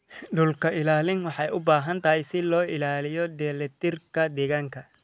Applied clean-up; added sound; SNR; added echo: none; none; none; none.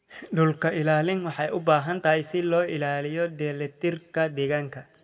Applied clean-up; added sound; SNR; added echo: none; none; none; reverberation time 0.7 s.